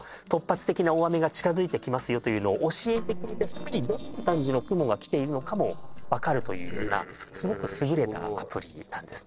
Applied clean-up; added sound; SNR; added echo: neural separator model SepFormer DNS4.